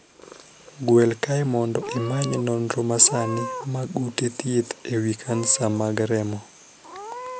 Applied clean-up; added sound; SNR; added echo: none; Meow / Purr; 15 dB; none.